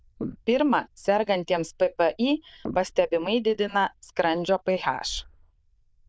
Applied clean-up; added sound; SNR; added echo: neural diffusion model UNIVERSE++.